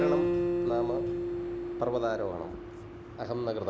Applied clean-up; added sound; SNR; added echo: none; Acoustic guitar; -2 dB; none.